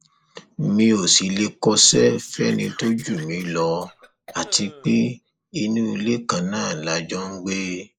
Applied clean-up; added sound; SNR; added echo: neural mask model Resemble Enhance denoiser.